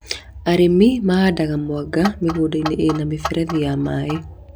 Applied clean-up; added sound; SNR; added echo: none; Clock; 13 dB; none.